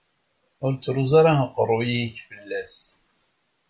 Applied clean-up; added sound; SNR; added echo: none; none; none; none.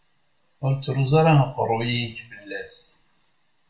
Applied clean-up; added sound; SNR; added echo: none; none; none; reverberation time 0.4 s.